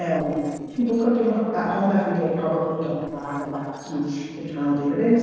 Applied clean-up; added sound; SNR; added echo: neural separator model SepFormer DNS4.